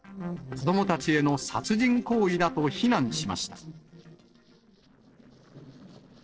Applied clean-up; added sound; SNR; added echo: neural separator model SepFormer DNS4.